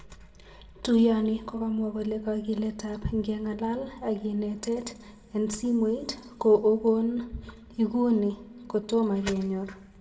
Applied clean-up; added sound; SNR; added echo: none; none; none; reverberation time 0.8 s.